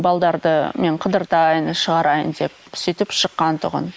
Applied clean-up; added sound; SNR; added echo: neural mask model Resemble Enhance denoiser.